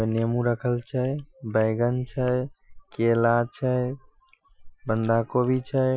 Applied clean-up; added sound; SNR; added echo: classical method Wiener filter.